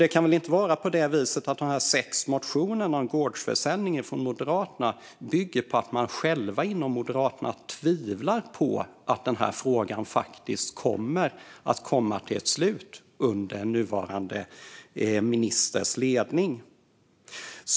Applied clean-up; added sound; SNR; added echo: none; none; none; none.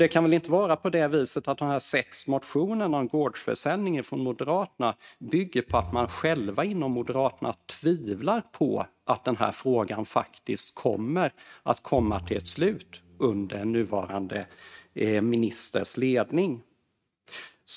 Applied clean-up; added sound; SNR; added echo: neural mask model RNNoise.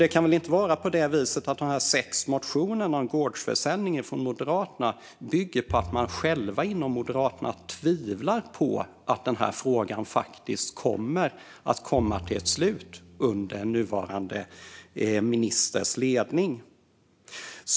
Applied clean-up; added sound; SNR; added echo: none; Bowed string instrument; 20 dB; none.